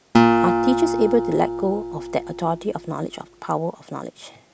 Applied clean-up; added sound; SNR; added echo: none; Acoustic guitar; -2 dB; none.